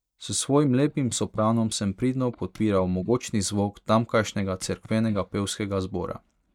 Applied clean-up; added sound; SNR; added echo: neural mask model DeepFilterNet 3.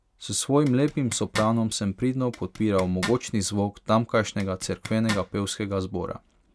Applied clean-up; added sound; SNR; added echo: none; Zipper (clothing); 13 dB; none.